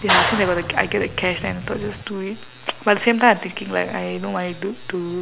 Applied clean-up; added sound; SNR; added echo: none; Clapping; 3 dB; none.